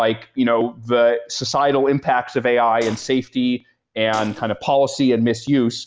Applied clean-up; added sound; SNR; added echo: none; Fart; 17 dB; none.